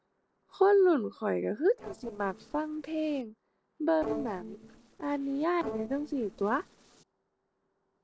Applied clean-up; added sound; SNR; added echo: neural separator model SepFormer DNS4.